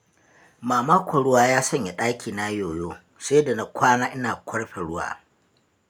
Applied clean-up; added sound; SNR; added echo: none; none; none; none.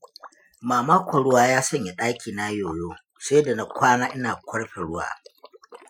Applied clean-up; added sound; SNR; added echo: classical method Wiener filter.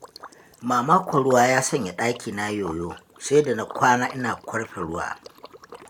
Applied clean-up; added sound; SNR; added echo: none; Liquid; 19 dB; none.